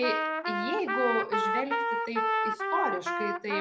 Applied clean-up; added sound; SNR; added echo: none; Trumpet; -3 dB; none.